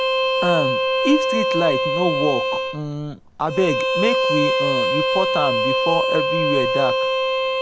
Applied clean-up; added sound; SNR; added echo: none; Bowed string instrument; -3 dB; none.